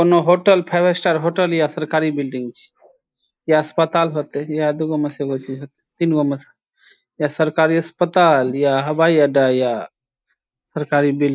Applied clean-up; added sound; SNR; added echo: neural mask model Resemble Enhance denoiser.